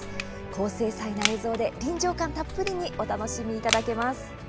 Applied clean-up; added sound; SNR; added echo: none; Crushing; 6 dB; none.